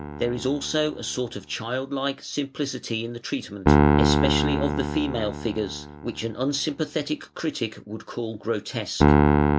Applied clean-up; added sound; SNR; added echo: none; Piano; -3 dB; none.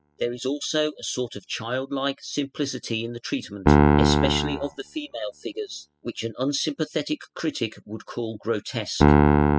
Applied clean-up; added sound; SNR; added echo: classical method spectral subtraction.